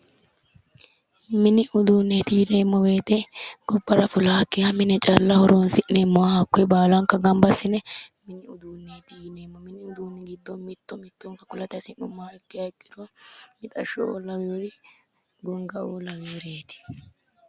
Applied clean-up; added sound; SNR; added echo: none; none; none; none.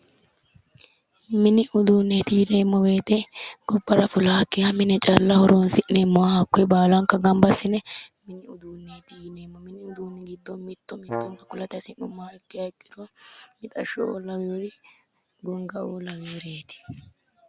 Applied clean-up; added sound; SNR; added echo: none; Brass instrument; 13 dB; none.